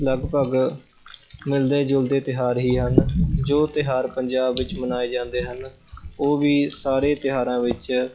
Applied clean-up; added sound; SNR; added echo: classical method log-MMSE.